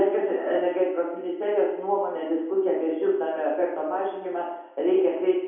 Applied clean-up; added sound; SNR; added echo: none; none; none; reverberation time 0.8 s.